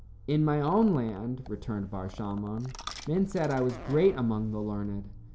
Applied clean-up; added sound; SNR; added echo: none; Fart + Coin (dropping); 20 dB; none.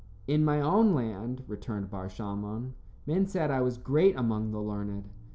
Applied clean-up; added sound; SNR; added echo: none; none; none; none.